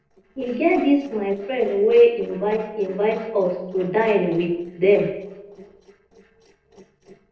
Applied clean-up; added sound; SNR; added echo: neural separator model SepFormer DNS4.